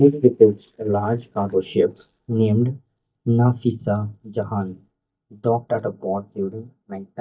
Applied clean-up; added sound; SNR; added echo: neural mask model DeepFilterNet 3.